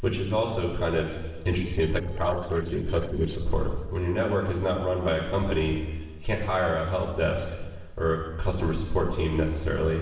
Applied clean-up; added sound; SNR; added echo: neural separator model SepFormer DNS4.